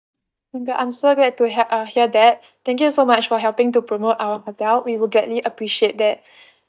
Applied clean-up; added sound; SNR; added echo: neural mask model DeepFilterNet 3.